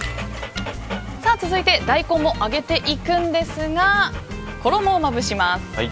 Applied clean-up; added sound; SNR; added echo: none; Dog; 16 dB; none.